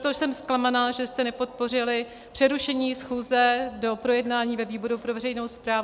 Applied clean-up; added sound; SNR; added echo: none; none; none; none.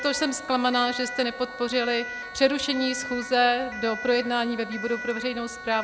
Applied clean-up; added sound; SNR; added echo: none; Siren; 11 dB; none.